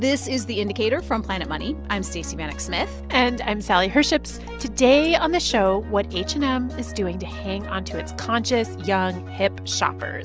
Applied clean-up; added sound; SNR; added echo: none; none; none; none.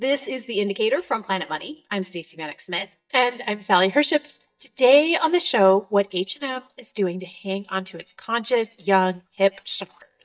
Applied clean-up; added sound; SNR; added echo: neural mask model DeepFilterNet 3.